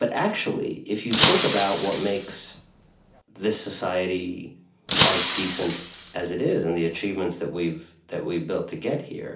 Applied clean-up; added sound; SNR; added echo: none; Shatter; 0 dB; reverberation time 0.4 s.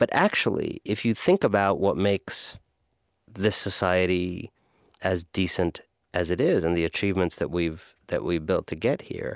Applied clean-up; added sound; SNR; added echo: none; none; none; none.